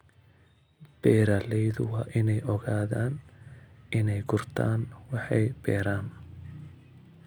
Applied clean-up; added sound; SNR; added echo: none; none; none; none.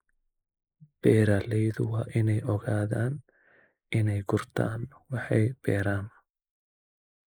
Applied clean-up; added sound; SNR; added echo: neural mask model Resemble Enhance denoiser.